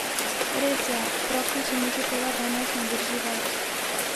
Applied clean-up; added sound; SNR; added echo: none; Rain; -4 dB; none.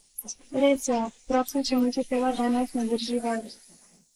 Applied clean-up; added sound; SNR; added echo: neural mask model Resemble Enhance denoiser.